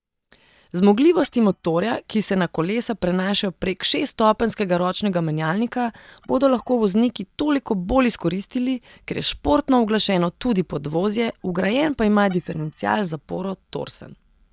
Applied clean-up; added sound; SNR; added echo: neural mask model DeepFilterNet 3.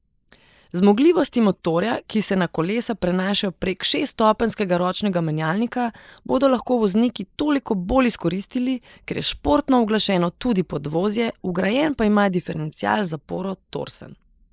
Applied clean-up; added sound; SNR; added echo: neural mask model Resemble Enhance denoiser.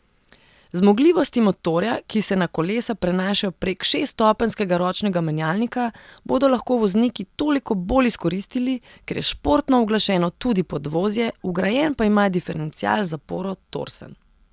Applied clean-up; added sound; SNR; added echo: none; none; none; none.